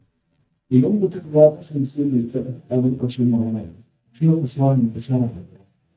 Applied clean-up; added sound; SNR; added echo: neural mask model DeepFilterNet 3.